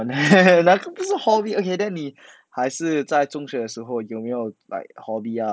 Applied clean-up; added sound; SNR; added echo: none; none; none; none.